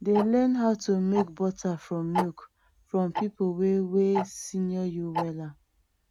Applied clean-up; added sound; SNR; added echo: none; Tick-tock; 10 dB; none.